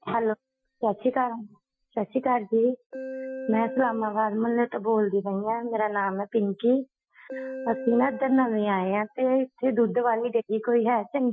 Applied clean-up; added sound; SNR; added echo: classical method Wiener filter.